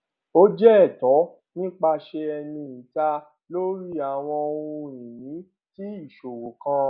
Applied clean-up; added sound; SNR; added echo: none; none; none; none.